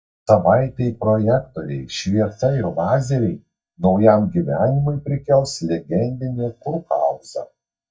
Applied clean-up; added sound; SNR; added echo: neural mask model DeepFilterNet 3.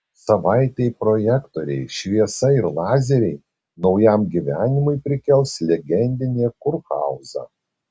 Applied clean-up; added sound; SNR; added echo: none; none; none; none.